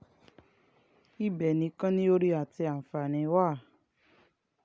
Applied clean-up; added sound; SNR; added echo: none; none; none; none.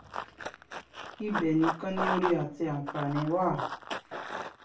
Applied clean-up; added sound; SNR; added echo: none; Run; 5 dB; reverberation time 0.3 s.